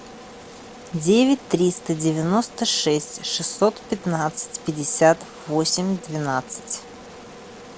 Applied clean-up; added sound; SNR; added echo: none; none; none; none.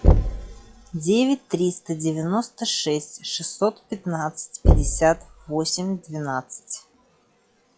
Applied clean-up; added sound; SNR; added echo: classical method log-MMSE.